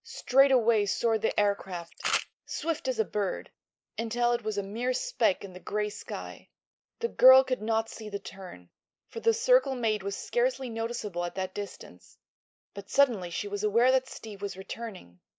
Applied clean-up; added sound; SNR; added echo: neural mask model Resemble Enhance denoiser.